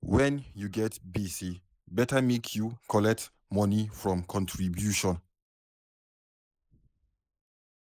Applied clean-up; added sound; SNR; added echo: neural mask model Resemble Enhance denoiser.